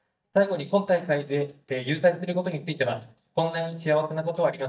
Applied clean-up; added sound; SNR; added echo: neural mask model DeepFilterNet 3.